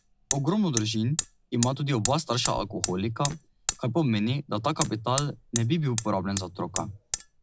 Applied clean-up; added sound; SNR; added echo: none; Hammer; 4 dB; none.